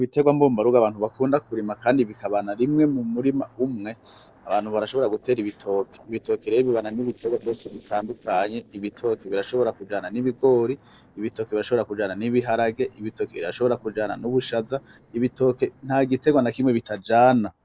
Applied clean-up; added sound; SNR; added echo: neural separator model SepFormer DNS4.